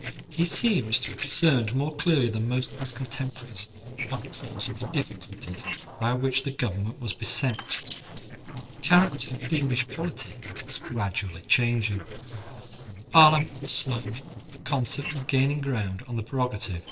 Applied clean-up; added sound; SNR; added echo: neural separator model SepFormer DNS4.